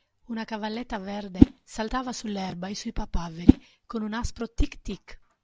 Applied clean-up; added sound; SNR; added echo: none; Whoosh, swoosh, swish; -5 dB; none.